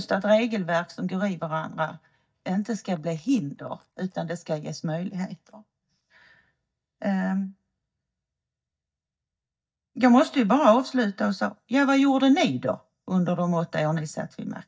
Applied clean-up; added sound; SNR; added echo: neural mask model DeepFilterNet 3.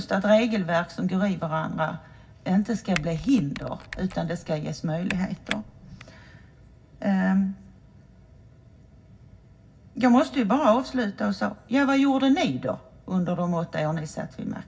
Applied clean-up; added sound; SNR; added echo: none; Typing; 13 dB; reverberation time 0.4 s.